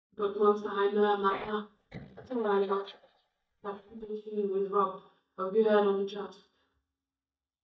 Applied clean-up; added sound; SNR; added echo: neural mask model DeepFilterNet 3.